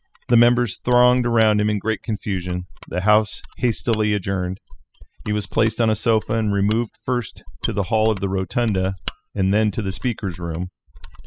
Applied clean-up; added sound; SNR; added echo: classical method spectral subtraction.